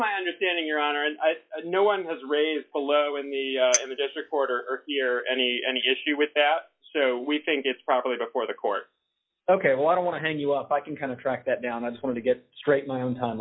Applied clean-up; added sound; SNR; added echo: classical method log-MMSE.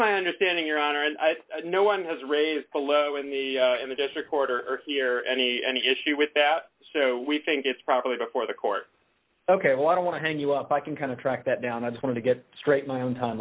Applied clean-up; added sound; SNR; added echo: neural separator model SepFormer DNS4.